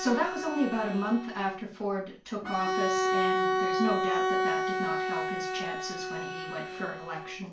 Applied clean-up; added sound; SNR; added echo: none; Bowed string instrument; -1 dB; reverberation time 0.3 s.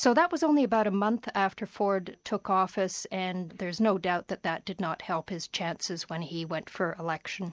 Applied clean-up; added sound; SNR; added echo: none; none; none; none.